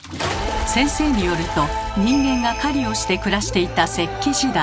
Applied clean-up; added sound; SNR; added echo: none; Bathtub (filling or washing) / Splash, splatter; 15 dB; none.